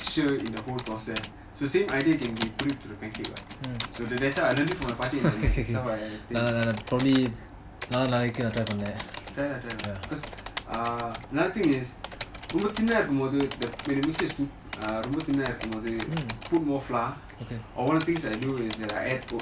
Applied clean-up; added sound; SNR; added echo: none; Typing; 13 dB; none.